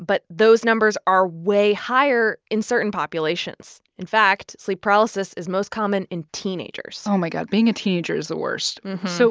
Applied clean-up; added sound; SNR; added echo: none; none; none; none.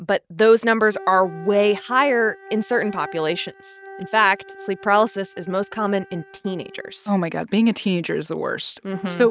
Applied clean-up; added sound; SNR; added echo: neural mask model RNNoise.